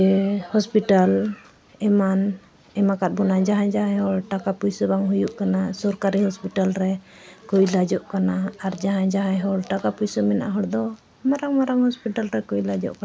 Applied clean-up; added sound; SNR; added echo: none; none; none; none.